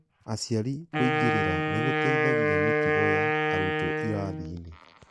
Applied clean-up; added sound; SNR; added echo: none; Wind instrument, woodwind instrument; -5 dB; none.